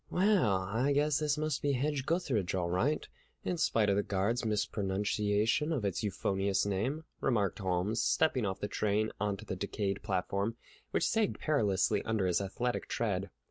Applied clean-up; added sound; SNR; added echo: none; none; none; none.